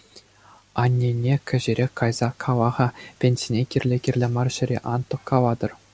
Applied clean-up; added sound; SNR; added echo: none; none; none; none.